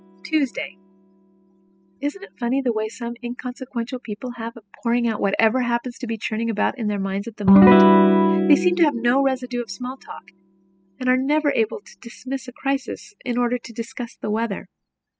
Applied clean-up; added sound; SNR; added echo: classical method spectral subtraction.